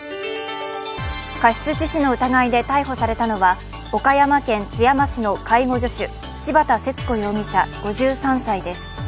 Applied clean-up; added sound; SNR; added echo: none; none; none; none.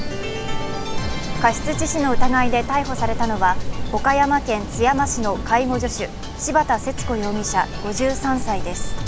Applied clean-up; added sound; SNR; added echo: none; Rain; 2 dB; none.